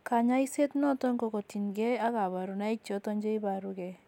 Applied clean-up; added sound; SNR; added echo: none; none; none; none.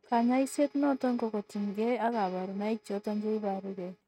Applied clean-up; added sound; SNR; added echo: neural mask model RNNoise.